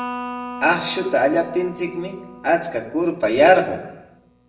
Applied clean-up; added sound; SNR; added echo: none; Electric guitar; 14 dB; reverberation time 0.8 s.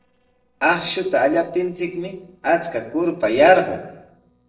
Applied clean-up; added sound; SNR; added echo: neural separator model SepFormer DNS4.